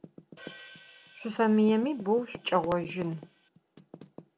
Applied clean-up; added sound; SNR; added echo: none; Typing + Hi-hat; 19 dB; none.